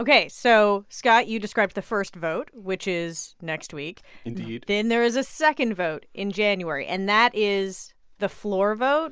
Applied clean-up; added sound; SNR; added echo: none; none; none; none.